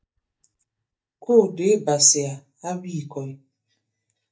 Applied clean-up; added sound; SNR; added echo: neural mask model DeepFilterNet 3.